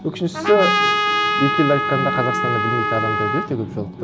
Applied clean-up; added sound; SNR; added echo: none; Trumpet; -1 dB; none.